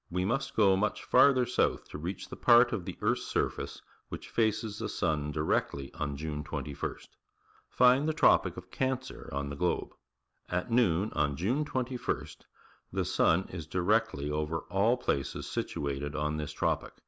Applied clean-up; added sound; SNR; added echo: none; none; none; none.